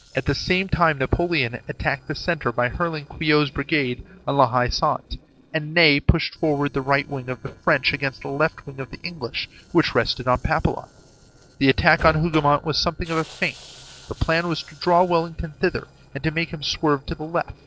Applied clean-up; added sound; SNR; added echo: neural separator model SepFormer DNS4.